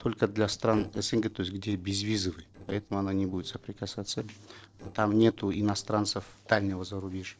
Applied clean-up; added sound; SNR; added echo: neural separator model SepFormer DNS4.